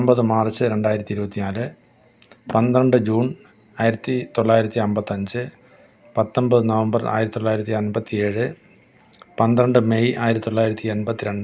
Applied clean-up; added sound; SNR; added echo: none; none; none; none.